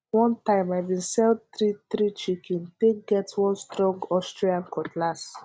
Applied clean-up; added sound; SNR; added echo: none; none; none; none.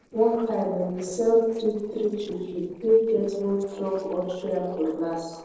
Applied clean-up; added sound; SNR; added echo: neural separator model SepFormer DNS4.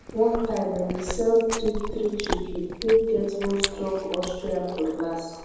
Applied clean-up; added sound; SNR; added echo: none; Chewing, mastication; 9 dB; reverberation time 1.1 s.